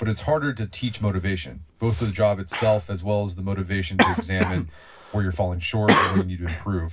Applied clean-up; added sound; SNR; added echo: none; Cough; 3 dB; reverberation time 0.4 s.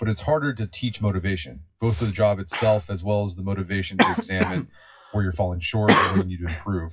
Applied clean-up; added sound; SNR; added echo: classical method WPE with log-MMSE.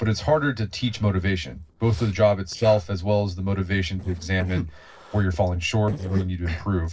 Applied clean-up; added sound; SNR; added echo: neural separator model SepFormer DNS4.